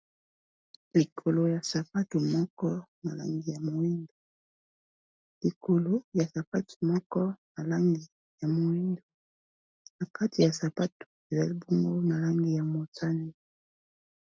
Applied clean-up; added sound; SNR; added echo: none; none; none; none.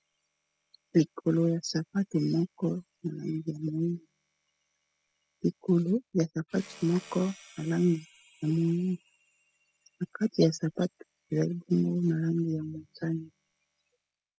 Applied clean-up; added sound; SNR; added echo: classical method spectral subtraction.